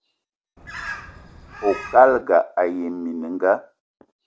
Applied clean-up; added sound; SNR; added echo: none; Bird; 14 dB; none.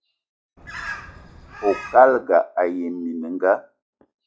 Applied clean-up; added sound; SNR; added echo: classical method log-MMSE.